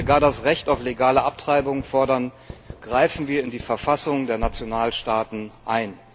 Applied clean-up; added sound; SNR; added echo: none; Fireworks; 14 dB; none.